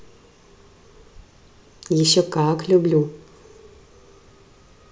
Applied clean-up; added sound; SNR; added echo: none; none; none; none.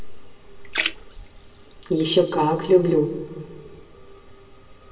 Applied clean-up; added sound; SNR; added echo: none; Splash, splatter; 11 dB; reverberation time 1.6 s.